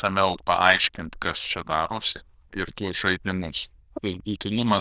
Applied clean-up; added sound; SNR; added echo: neural diffusion model UNIVERSE++.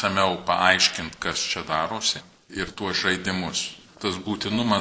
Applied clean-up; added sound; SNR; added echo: neural separator model SepFormer DNS4.